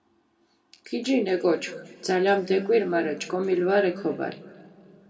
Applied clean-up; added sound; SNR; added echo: none; none; none; reverberation time 2.0 s.